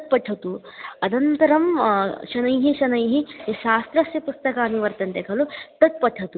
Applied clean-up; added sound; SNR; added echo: none; none; none; none.